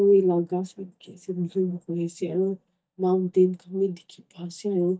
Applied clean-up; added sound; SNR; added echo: neural mask model DeepFilterNet 3.